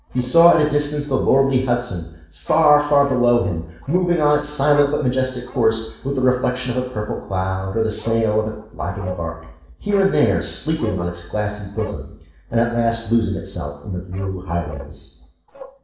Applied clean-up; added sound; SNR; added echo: neural separator model SepFormer DNS4.